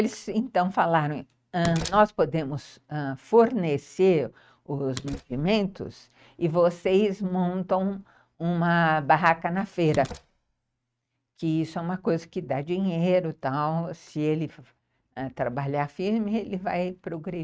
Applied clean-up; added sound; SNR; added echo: neural mask model RNNoise.